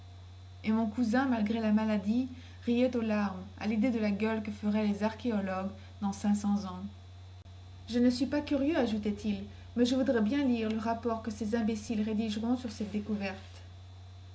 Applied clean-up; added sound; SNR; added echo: none; none; none; none.